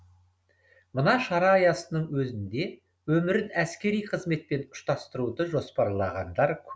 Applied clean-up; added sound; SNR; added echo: none; none; none; none.